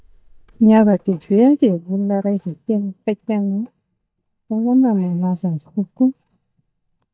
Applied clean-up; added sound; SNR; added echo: neural mask model DeepFilterNet 3.